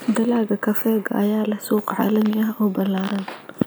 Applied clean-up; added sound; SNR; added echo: none; none; none; none.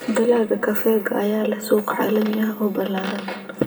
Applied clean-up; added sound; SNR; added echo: none; none; none; reverberation time 1.6 s.